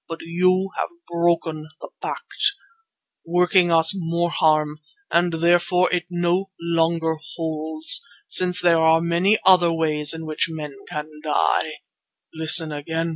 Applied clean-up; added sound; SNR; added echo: none; none; none; none.